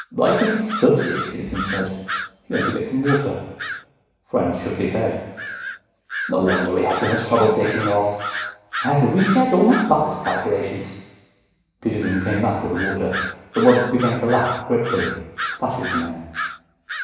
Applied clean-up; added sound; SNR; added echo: none; Bird vocalization, bird call, bird song; 9 dB; reverberation time 1.1 s.